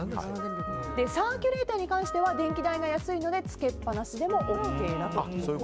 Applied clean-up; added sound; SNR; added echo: none; Wind instrument, woodwind instrument; 10 dB; none.